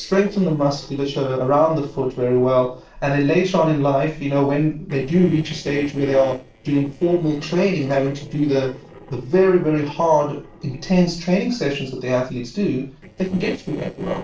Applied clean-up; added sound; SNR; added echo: neural separator model SepFormer DNS4.